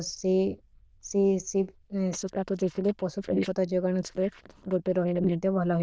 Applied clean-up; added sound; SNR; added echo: neural diffusion model UNIVERSE++.